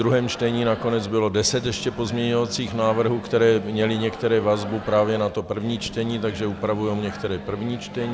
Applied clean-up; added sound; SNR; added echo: none; Microwave oven; 13 dB; none.